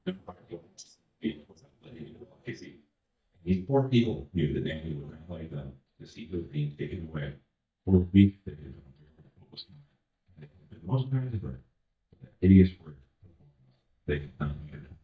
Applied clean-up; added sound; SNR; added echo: neural mask model DeepFilterNet 3.